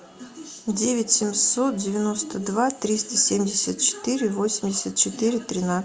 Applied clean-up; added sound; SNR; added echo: none; none; none; none.